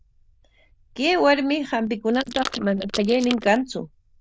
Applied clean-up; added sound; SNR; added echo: neural diffusion model UNIVERSE++.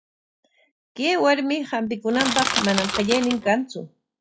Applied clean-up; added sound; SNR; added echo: classical method log-MMSE.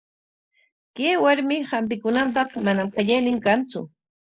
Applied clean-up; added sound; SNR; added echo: neural mask model Resemble Enhance denoiser.